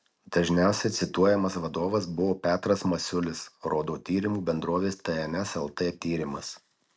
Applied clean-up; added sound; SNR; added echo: none; none; none; none.